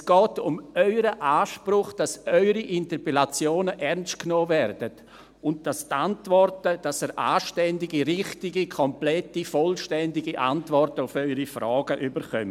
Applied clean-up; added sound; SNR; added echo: none; none; none; none.